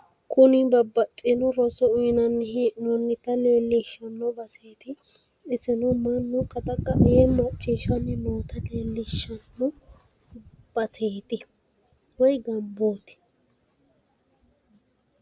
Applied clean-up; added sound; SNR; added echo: none; none; none; none.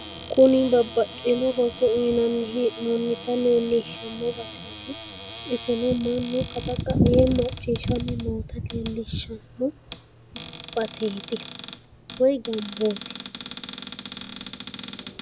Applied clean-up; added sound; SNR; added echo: none; Cupboard open or close; 14 dB; none.